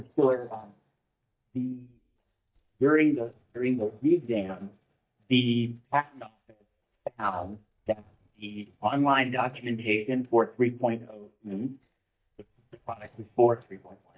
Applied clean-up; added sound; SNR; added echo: neural mask model DeepFilterNet 3.